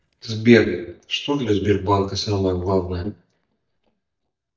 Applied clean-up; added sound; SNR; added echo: neural mask model DeepFilterNet 3.